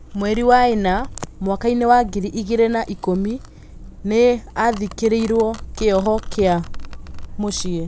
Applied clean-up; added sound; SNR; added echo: none; Domestic sounds, home sounds; 12 dB; none.